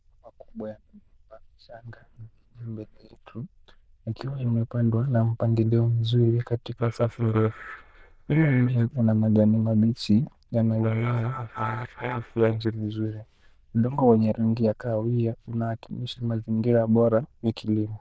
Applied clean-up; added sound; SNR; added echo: neural diffusion model UNIVERSE++.